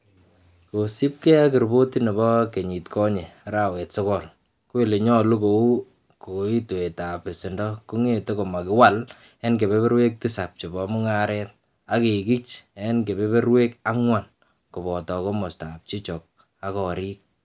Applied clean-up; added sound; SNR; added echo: none; none; none; none.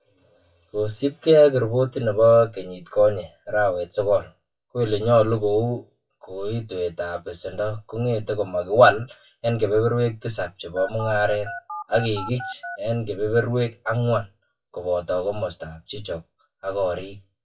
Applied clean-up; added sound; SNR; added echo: classical method WPE with log-MMSE.